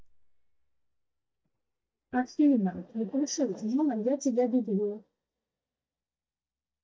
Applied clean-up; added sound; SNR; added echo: neural mask model DeepFilterNet 3.